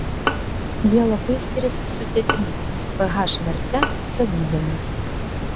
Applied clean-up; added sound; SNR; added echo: none; Water + Bowed string instrument; 1 dB; none.